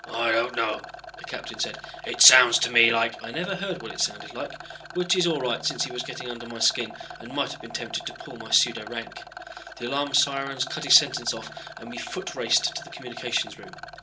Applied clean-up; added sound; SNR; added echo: none; Rattle; 14 dB; reverberation time 0.2 s.